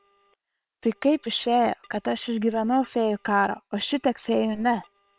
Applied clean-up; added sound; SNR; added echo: neural separator model SepFormer WHAM!.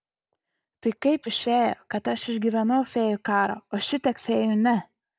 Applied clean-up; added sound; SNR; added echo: none; none; none; none.